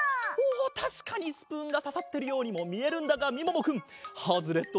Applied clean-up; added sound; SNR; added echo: none; none; none; none.